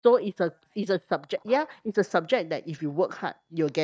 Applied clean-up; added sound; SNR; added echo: neural mask model DeepFilterNet 3.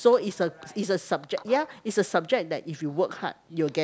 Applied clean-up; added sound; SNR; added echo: none; none; none; none.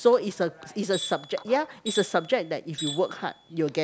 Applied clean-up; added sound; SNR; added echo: none; Tools; 12 dB; none.